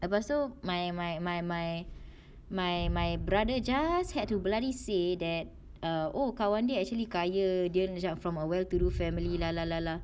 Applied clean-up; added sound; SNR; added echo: none; Boom; 11 dB; none.